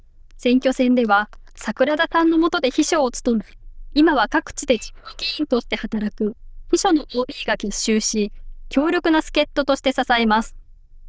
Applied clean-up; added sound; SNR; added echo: neural diffusion model UNIVERSE++.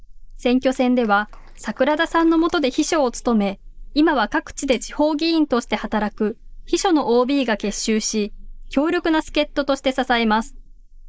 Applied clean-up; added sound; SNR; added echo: neural mask model Resemble Enhance denoiser.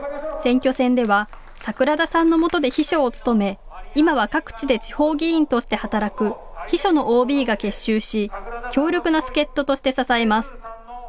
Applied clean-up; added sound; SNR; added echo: none; none; none; none.